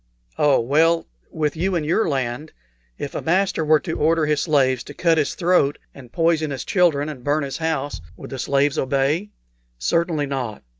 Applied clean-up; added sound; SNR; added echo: none; Bass drum; 20 dB; none.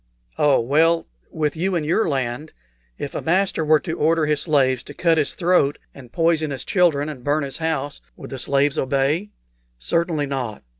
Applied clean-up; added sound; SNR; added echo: none; none; none; none.